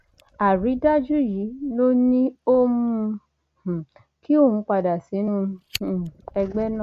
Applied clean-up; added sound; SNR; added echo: neural mask model RNNoise.